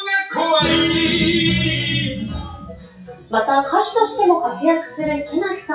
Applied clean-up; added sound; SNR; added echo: classical method WPE with log-MMSE.